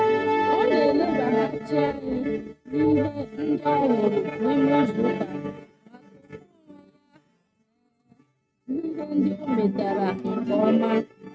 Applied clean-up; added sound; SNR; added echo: neural mask model RNNoise.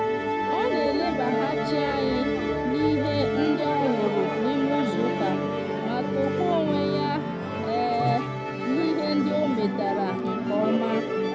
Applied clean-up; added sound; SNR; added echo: none; Musical instrument; -1 dB; none.